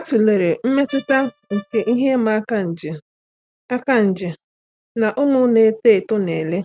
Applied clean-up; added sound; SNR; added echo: neural mask model RNNoise.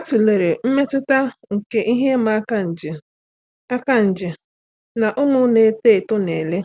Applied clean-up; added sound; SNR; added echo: none; none; none; none.